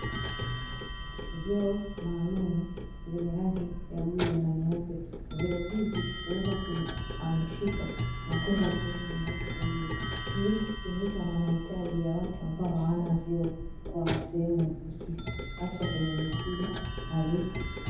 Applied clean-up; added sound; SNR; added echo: none; Clock; 3 dB; reverberation time 0.9 s.